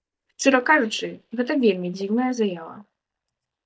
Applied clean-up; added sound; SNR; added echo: neural mask model DeepFilterNet 3.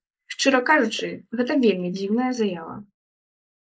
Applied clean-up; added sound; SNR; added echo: neural mask model Resemble Enhance denoiser.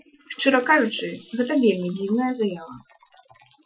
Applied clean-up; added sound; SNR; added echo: classical method Wiener filter.